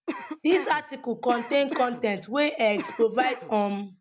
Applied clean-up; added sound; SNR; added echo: none; Cough; 10 dB; none.